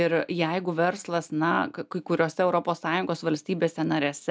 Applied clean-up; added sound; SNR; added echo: none; none; none; none.